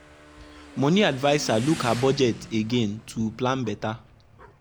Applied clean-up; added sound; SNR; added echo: none; Motorcycle / Engine; 16 dB; none.